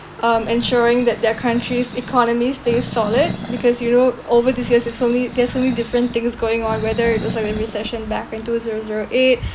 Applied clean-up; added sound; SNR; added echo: none; Animal; 12 dB; none.